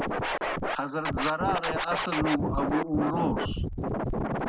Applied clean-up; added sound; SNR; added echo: none; Scratching (performance technique); -2 dB; none.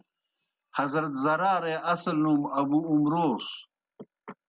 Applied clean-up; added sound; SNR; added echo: none; none; none; none.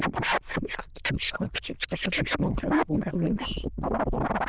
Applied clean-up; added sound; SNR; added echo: neural diffusion model UNIVERSE++.